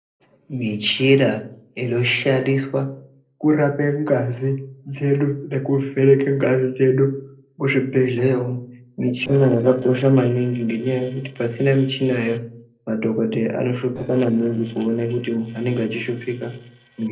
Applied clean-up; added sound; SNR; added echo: neural separator model SepFormer DNS4.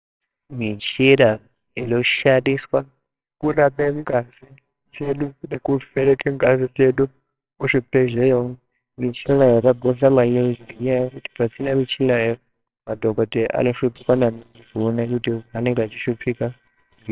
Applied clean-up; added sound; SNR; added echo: neural separator model SepFormer WHAMR!.